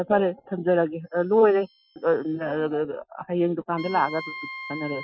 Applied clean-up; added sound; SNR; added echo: classical method Wiener filter.